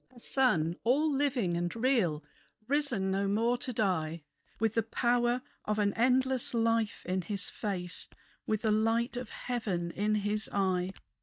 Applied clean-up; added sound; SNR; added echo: neural mask model DeepFilterNet 3.